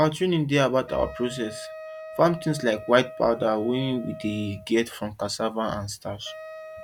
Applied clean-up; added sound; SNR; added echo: none; Wind instrument, woodwind instrument; 16 dB; none.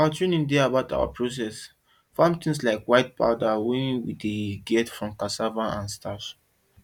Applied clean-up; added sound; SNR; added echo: none; none; none; none.